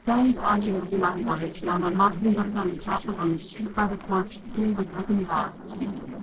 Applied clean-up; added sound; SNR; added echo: neural separator model SepFormer DNS4.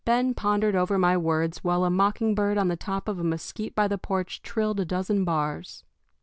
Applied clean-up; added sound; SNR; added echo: none; none; none; none.